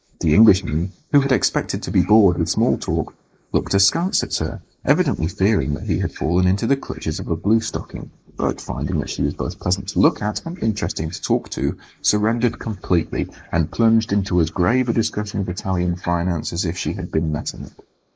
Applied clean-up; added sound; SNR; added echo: neural mask model Resemble Enhance denoiser.